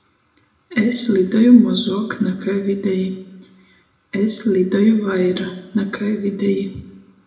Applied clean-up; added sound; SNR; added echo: none; none; none; reverberation time 0.7 s.